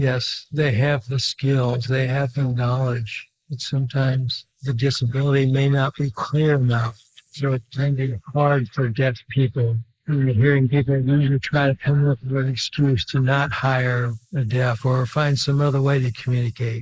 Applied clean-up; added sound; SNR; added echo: neural mask model Resemble Enhance denoiser.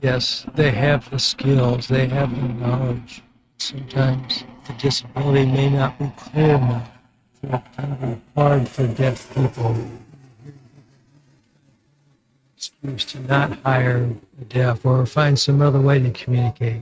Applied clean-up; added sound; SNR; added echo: neural mask model RNNoise.